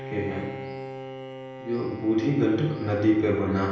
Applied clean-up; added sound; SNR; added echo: none; Bowed string instrument; 12 dB; reverberation time 0.9 s.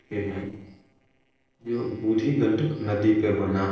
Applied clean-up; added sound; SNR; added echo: neural separator model SepFormer DNS4.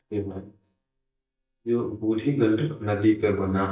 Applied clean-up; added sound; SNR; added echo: neural mask model DeepFilterNet 3.